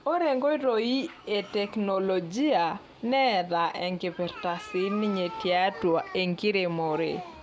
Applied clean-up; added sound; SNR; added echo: none; none; none; none.